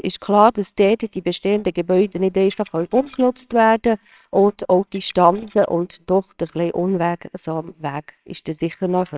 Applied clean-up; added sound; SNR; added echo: neural separator model SepFormer WHAMR!.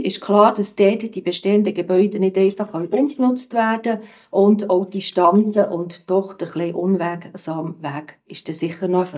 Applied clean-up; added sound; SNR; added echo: neural mask model DeepFilterNet 3.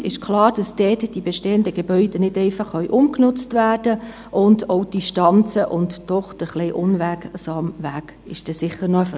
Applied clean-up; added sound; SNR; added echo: none; none; none; none.